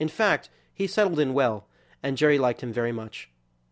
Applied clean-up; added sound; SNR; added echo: none; none; none; none.